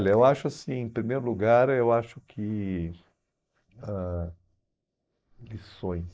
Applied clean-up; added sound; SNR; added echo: neural mask model Resemble Enhance denoiser.